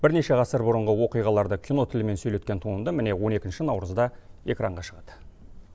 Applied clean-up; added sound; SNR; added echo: none; none; none; none.